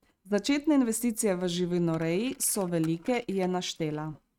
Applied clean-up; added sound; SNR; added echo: neural mask model RNNoise.